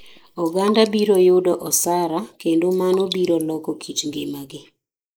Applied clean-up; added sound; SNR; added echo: neural mask model Resemble Enhance denoiser.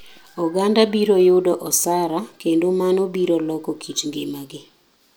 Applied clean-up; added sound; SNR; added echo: none; none; none; none.